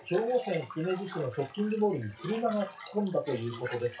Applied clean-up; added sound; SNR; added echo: classical method WPE with log-MMSE.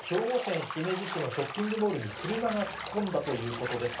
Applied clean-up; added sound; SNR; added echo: none; Bathtub (filling or washing); 8 dB; reverberation time 0.3 s.